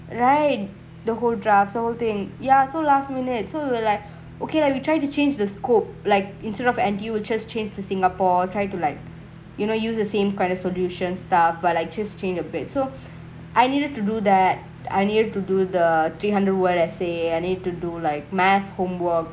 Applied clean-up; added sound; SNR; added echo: none; Guitar; 19 dB; none.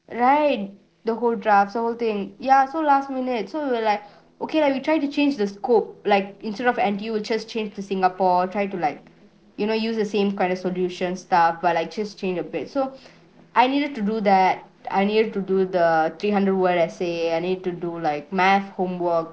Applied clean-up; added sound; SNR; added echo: neural separator model SepFormer DNS4.